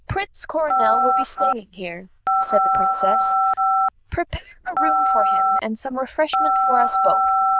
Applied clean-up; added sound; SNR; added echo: neural diffusion model UNIVERSE++.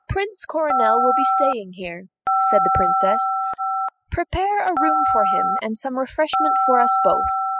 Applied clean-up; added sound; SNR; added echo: classical method spectral subtraction.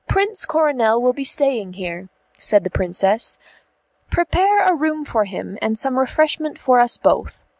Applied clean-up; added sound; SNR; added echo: none; none; none; none.